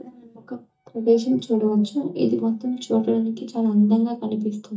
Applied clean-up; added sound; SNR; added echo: neural mask model DeepFilterNet 3.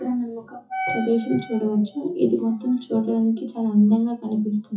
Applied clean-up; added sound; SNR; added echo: classical method WPE with log-MMSE.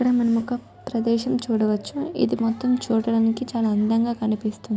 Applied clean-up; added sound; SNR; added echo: none; none; none; none.